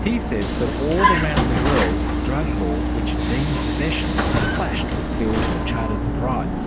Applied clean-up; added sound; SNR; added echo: none; Vehicle; -4 dB; none.